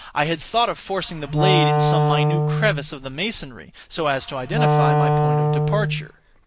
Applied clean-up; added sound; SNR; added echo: none; Wind instrument, woodwind instrument; -5 dB; none.